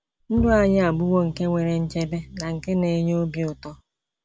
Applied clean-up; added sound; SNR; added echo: none; Bowed string instrument; 13 dB; none.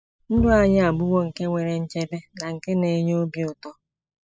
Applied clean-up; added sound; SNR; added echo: classical method spectral subtraction.